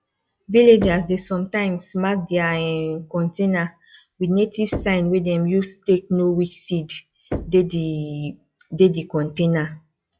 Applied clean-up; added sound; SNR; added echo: classical method log-MMSE.